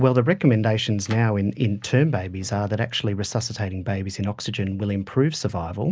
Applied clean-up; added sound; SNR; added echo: none; none; none; none.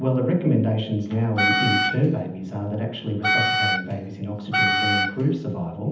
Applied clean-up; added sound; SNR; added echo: none; Wind instrument, woodwind instrument; 0 dB; reverberation time 0.8 s.